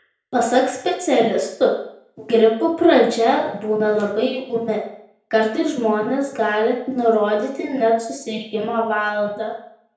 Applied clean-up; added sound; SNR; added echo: none; none; none; reverberation time 0.5 s.